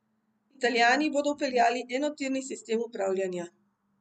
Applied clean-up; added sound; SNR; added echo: none; none; none; none.